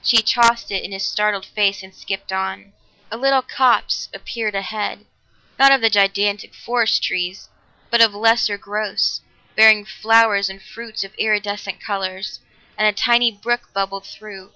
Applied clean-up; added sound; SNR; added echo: none; none; none; none.